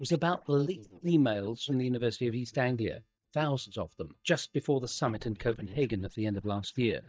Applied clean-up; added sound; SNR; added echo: neural mask model DeepFilterNet 3.